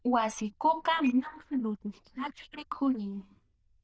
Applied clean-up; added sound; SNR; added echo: neural diffusion model UNIVERSE++.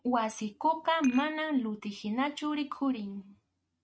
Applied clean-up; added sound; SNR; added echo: neural mask model RNNoise.